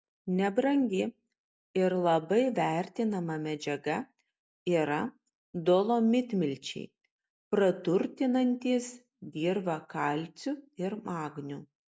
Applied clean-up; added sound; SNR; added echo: none; none; none; none.